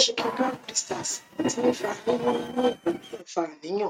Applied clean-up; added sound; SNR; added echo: neural mask model RNNoise.